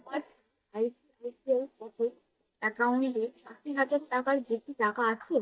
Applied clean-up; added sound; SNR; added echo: neural mask model DeepFilterNet 3.